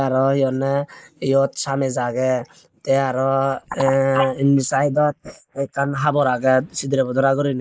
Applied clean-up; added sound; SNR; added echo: neural mask model Resemble Enhance denoiser.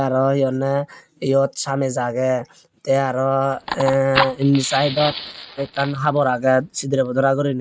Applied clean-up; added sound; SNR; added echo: neural mask model RNNoise.